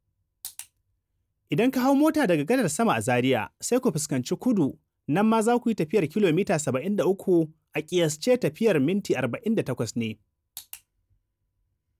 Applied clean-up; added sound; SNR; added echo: none; none; none; none.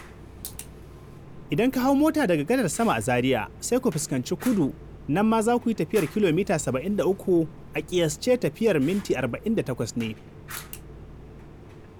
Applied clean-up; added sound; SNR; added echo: none; Fire; 17 dB; none.